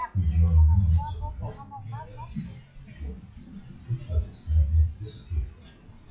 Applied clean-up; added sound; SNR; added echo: classical method WPE with log-MMSE.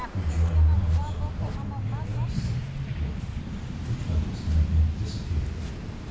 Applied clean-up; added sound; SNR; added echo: none; Waves, surf; 6 dB; reverberation time 0.6 s.